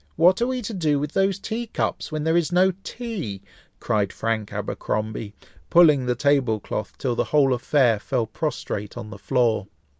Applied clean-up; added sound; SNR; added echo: none; none; none; none.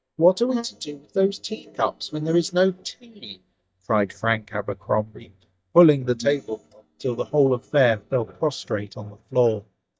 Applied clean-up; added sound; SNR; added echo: neural mask model DeepFilterNet 3.